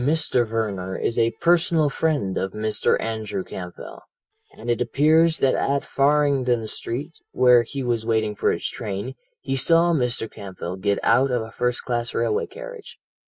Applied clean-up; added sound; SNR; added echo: neural mask model DeepFilterNet 3.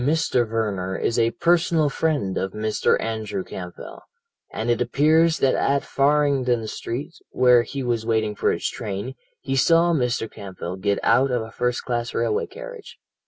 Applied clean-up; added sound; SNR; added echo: none; none; none; none.